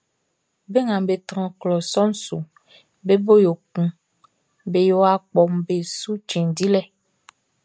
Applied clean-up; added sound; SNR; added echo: none; none; none; none.